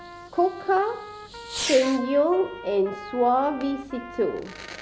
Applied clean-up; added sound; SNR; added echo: none; Trumpet + Fireworks; 12 dB; none.